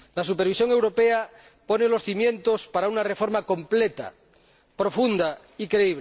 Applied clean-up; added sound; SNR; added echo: none; none; none; none.